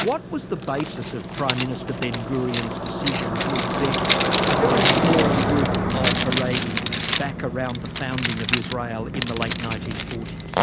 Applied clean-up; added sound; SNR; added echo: none; Motorcycle + Zipper (clothing); -4 dB; none.